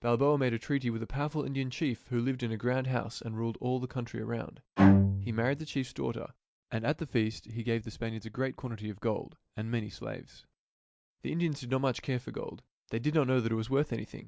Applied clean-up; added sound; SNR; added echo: none; Bowed string instrument; -5 dB; none.